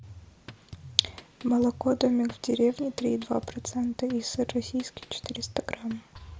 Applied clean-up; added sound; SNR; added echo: none; Drum kit; 18 dB; none.